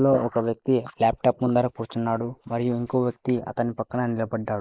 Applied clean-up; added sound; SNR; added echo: neural mask model Resemble Enhance denoiser.